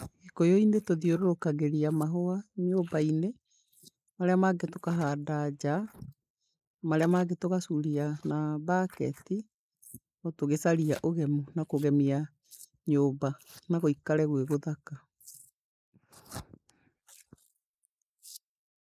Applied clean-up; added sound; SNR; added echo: neural mask model Resemble Enhance denoiser.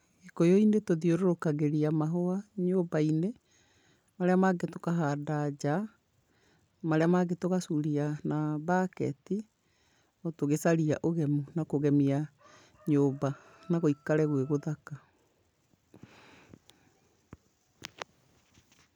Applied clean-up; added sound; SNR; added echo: none; none; none; none.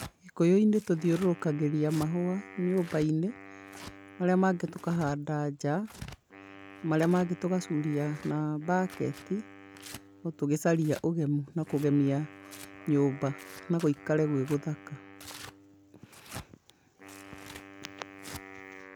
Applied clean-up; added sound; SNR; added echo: none; Wind instrument, woodwind instrument + Tearing; 17 dB; none.